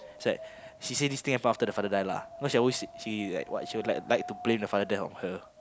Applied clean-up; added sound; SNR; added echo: none; Wind; 15 dB; none.